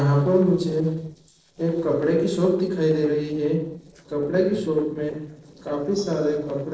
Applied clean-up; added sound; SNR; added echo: neural separator model SepFormer DNS4.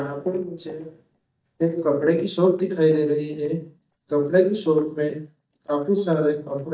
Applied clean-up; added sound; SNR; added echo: neural mask model DeepFilterNet 3.